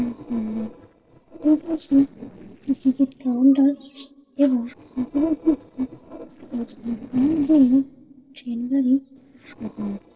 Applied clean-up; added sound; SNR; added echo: neural separator model SepFormer DNS4.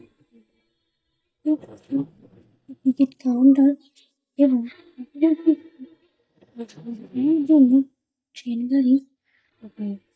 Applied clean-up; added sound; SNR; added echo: neural mask model DeepFilterNet 3.